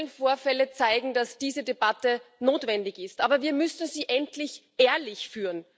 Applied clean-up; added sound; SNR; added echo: none; none; none; none.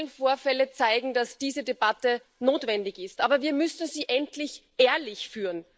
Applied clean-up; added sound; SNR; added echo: neural mask model Resemble Enhance denoiser.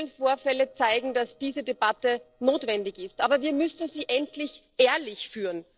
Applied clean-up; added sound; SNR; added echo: neural separator model SepFormer DNS4.